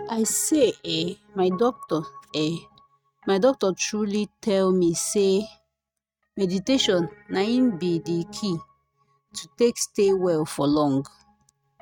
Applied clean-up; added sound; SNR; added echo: neural mask model RNNoise.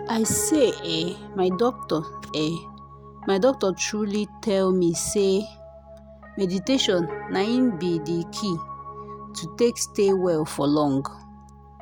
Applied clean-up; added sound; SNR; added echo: none; Piano; 13 dB; none.